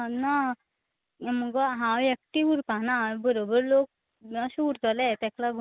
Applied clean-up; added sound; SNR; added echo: none; none; none; none.